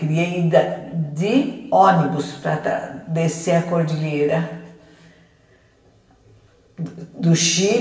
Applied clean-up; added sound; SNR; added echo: none; none; none; reverberation time 1.0 s.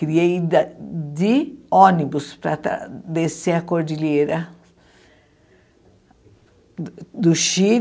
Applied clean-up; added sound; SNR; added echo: none; none; none; none.